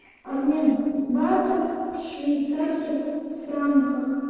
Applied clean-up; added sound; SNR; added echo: neural separator model SepFormer DNS4.